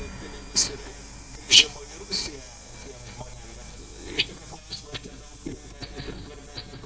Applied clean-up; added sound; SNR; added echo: neural mask model DeepFilterNet 3.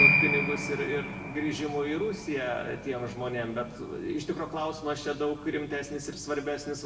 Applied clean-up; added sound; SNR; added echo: none; Piano; 0 dB; reverberation time 0.8 s.